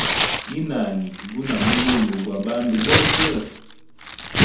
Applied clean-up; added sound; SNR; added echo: none; Tearing; -3 dB; reverberation time 0.6 s.